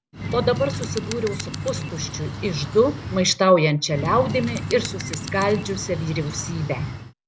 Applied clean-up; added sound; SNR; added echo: none; Bird; 7 dB; none.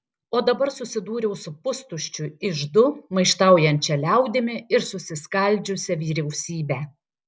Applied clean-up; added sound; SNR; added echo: none; none; none; none.